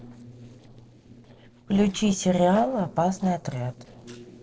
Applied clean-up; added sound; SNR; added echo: neural separator model SepFormer DNS4.